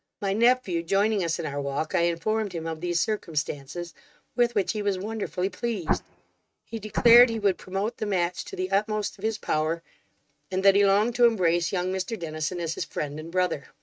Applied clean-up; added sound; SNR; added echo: neural mask model RNNoise.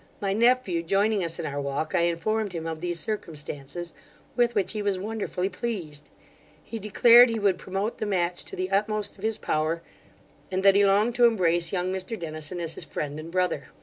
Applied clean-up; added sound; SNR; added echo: none; none; none; none.